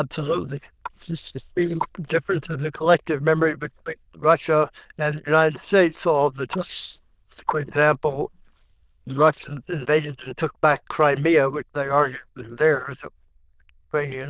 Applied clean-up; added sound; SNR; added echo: neural diffusion model UNIVERSE++.